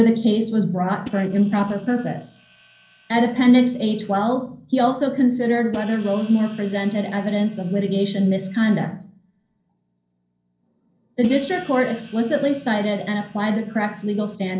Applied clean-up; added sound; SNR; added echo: neural separator model SepFormer DNS4.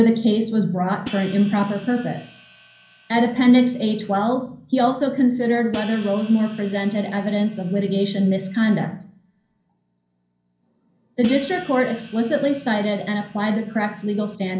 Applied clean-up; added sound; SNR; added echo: none; Hi-hat; 18 dB; reverberation time 0.6 s.